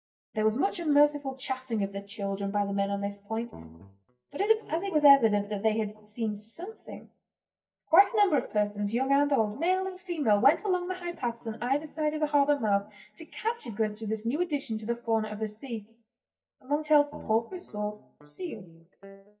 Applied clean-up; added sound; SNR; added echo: neural mask model DeepFilterNet 3.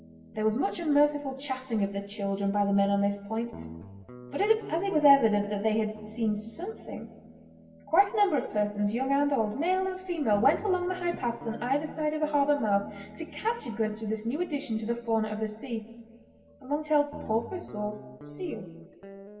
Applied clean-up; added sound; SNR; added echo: none; Guitar; 19 dB; reverberation time 2.0 s.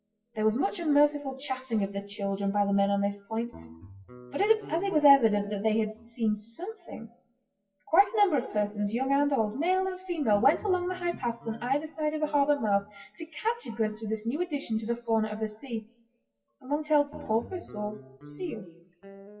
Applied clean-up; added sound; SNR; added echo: classical method WPE with log-MMSE.